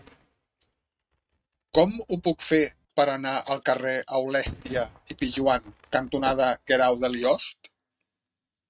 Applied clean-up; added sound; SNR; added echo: neural mask model RNNoise.